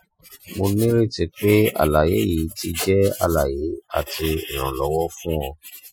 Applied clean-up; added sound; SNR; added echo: classical method Wiener filter.